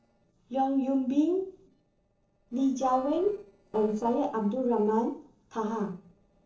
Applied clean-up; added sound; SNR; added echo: neural separator model SepFormer DNS4.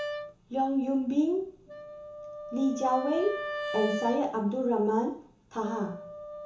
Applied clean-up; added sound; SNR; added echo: none; Wind instrument, woodwind instrument; 10 dB; reverberation time 0.8 s.